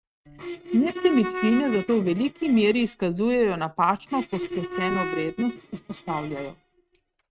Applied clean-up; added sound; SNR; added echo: neural mask model RNNoise.